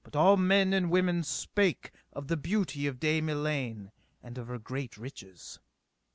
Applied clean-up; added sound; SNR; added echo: none; none; none; none.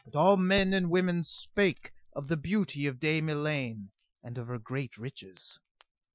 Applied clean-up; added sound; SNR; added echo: classical method Wiener filter.